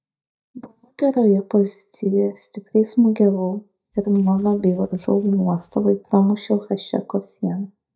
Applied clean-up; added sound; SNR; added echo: neural mask model DeepFilterNet 3.